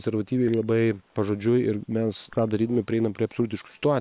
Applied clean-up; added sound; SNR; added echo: neural separator model SepFormer WHAM!.